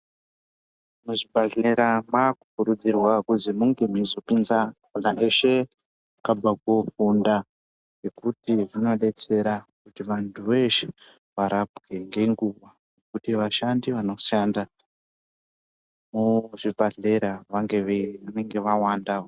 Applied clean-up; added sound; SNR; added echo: none; none; none; none.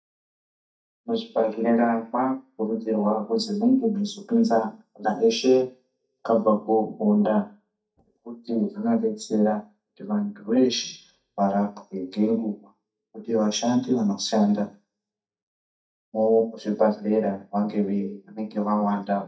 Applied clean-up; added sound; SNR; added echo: neural mask model DeepFilterNet 3.